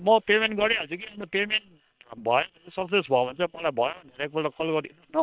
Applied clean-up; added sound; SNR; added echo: neural separator model SepFormer WHAM!.